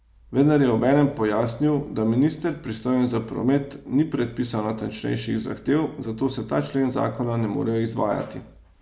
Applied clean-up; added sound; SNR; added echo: none; none; none; none.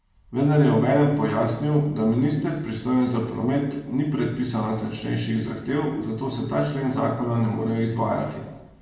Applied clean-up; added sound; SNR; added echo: none; none; none; reverberation time 0.9 s.